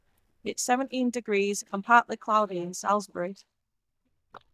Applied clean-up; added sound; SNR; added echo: neural mask model DeepFilterNet 3.